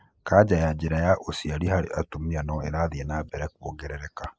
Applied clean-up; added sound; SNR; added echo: neural mask model Resemble Enhance denoiser.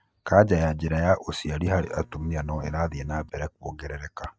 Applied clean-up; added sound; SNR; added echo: neural mask model DeepFilterNet 3.